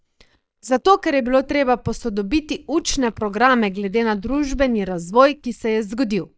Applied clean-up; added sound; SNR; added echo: neural mask model DeepFilterNet 3.